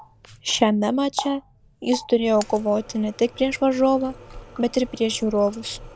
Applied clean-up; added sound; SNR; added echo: none; Water tap, faucet; 17 dB; none.